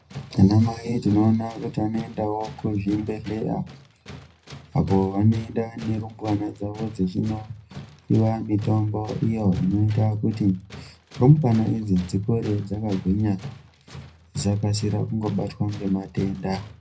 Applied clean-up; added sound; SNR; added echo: none; Tools; 18 dB; reverberation time 0.4 s.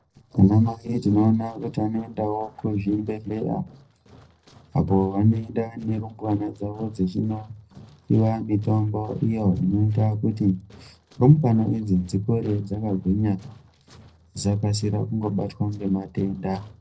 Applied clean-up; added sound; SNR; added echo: neural separator model SepFormer DNS4.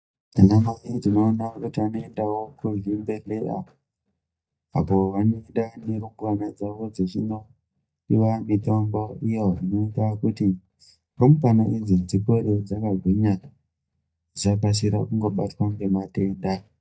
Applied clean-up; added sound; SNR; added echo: neural mask model DeepFilterNet 3.